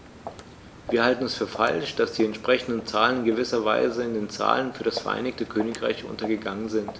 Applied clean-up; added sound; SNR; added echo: none; Walk, footsteps; 16 dB; none.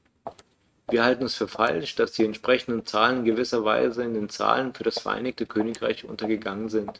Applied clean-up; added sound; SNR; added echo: neural mask model RNNoise.